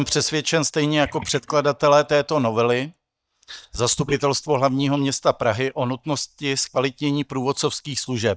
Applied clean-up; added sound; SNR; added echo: neural mask model DeepFilterNet 3.